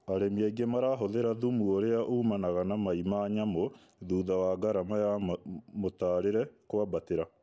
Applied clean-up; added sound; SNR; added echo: none; none; none; none.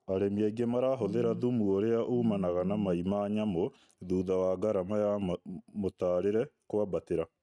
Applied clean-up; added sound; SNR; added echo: neural mask model RNNoise.